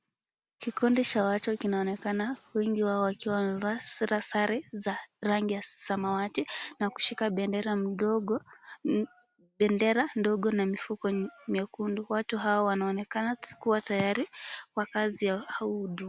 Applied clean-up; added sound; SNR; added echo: none; none; none; none.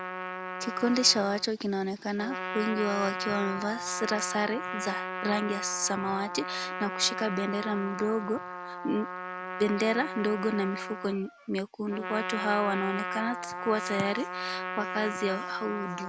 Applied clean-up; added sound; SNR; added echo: none; Trumpet; 6 dB; none.